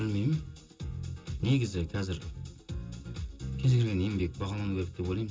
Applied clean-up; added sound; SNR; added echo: none; none; none; reverberation time 0.2 s.